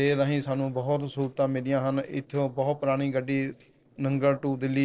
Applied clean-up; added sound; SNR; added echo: neural separator model SepFormer DNS4.